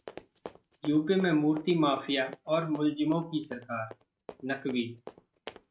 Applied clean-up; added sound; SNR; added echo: neural mask model RNNoise.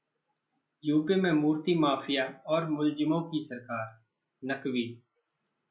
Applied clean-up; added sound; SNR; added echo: none; none; none; none.